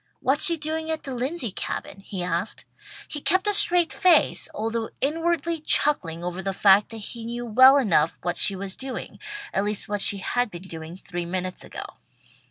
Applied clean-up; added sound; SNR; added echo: none; none; none; none.